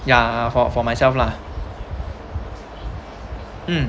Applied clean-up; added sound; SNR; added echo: none; none; none; none.